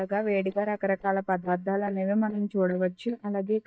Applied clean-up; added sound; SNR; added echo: neural mask model DeepFilterNet 3.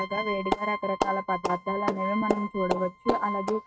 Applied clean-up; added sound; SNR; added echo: neural mask model RNNoise.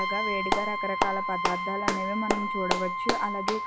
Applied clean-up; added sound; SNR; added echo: none; Clapping + Brass instrument; -4 dB; none.